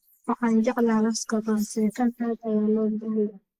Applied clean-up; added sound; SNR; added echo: neural mask model Resemble Enhance denoiser.